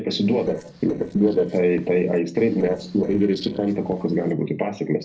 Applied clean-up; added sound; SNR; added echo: neural separator model SepFormer DNS4.